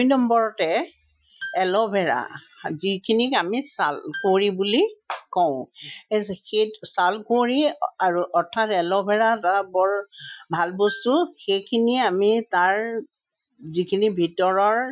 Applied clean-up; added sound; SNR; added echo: classical method Wiener filter.